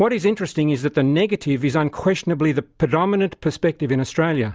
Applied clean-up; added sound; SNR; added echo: none; none; none; none.